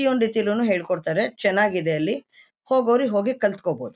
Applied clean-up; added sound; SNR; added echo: none; none; none; none.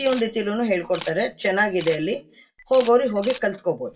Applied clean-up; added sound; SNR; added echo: none; Camera; 19 dB; reverberation time 0.2 s.